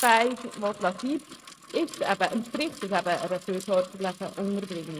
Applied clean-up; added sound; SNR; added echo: neural mask model RNNoise.